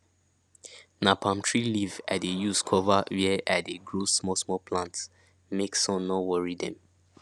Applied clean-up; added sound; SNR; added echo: none; none; none; none.